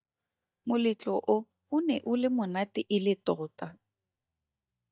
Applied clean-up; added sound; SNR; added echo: neural mask model DeepFilterNet 3.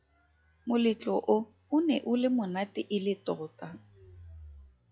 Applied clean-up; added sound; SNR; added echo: classical method log-MMSE.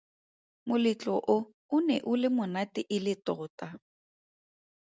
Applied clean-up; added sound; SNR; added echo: none; none; none; none.